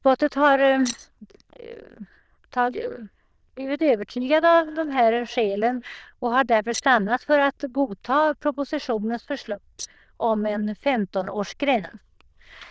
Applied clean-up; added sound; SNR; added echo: neural diffusion model UNIVERSE++.